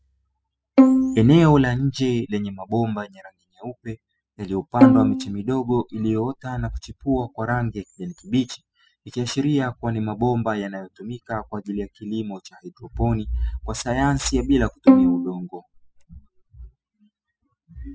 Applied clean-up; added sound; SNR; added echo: classical method spectral subtraction.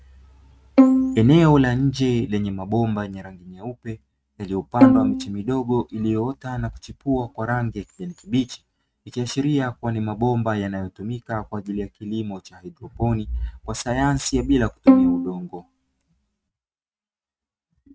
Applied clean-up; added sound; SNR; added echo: neural mask model RNNoise.